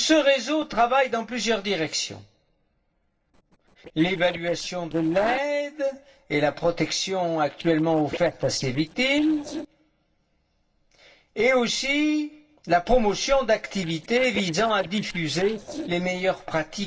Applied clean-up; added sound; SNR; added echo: neural separator model SepFormer DNS4.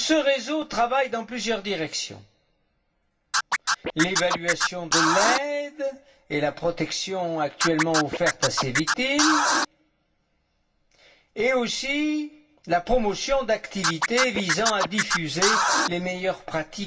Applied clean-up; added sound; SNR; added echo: none; Scratching (performance technique); -1 dB; reverberation time 0.2 s.